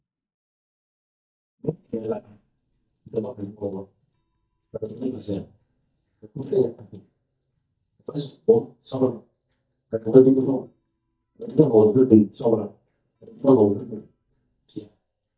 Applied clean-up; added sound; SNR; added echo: neural mask model DeepFilterNet 3.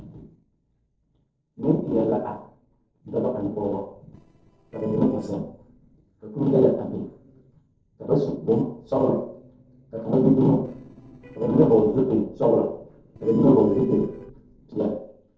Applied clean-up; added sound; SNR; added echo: neural separator model SepFormer DNS4.